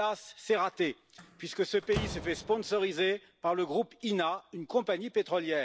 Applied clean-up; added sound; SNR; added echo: none; Slam; 15 dB; none.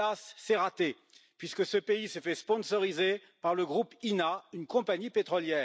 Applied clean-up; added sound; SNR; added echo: none; none; none; none.